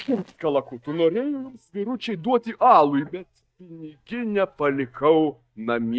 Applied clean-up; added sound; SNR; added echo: neural mask model DeepFilterNet 3.